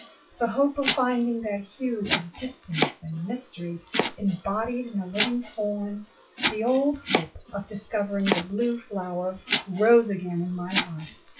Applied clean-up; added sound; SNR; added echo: classical method WPE with log-MMSE.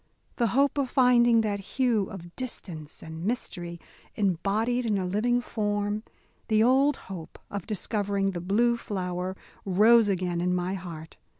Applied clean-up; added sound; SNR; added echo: none; none; none; none.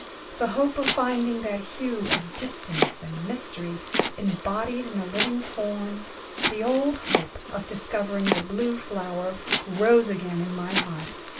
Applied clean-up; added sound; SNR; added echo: none; Domestic sounds, home sounds; 4 dB; reverberation time 0.2 s.